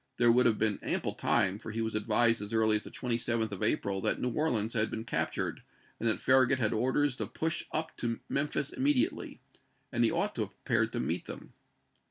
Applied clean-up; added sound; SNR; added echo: none; none; none; none.